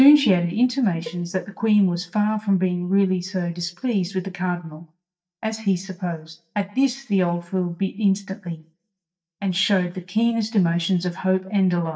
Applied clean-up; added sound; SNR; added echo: neural mask model DeepFilterNet 3.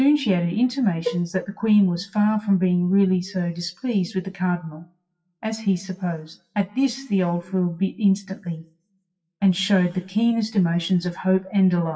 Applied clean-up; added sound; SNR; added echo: classical method WPE with log-MMSE.